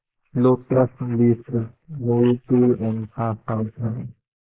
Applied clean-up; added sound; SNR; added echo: neural mask model Resemble Enhance denoiser.